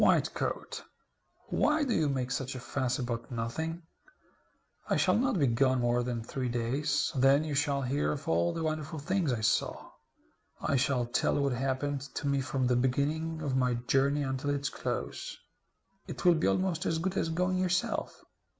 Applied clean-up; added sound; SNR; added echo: none; none; none; none.